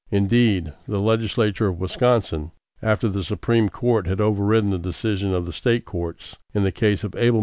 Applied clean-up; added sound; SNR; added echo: none; none; none; none.